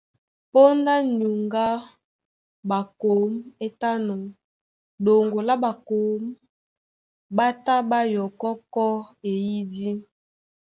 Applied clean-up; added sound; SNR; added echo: none; none; none; none.